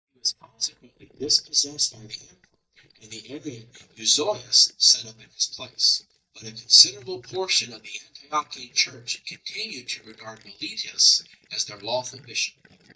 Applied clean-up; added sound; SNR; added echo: neural mask model DeepFilterNet 3.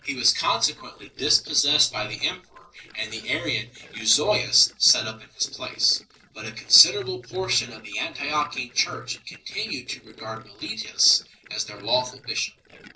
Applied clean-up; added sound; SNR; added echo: neural separator model SepFormer DNS4.